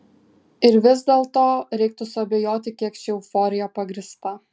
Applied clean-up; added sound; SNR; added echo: none; none; none; none.